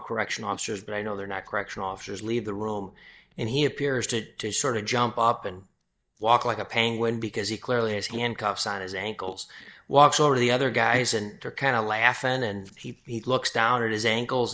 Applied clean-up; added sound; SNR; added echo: neural mask model DeepFilterNet 3.